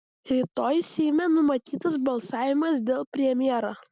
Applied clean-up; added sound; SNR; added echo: none; none; none; none.